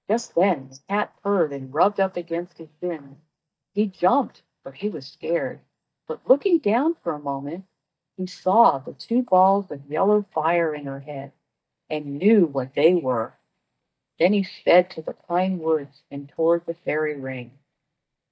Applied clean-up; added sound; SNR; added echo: neural mask model DeepFilterNet 3.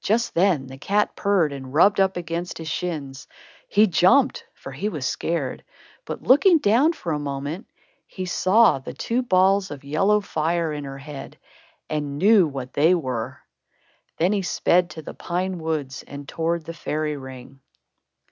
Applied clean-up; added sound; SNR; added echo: none; none; none; none.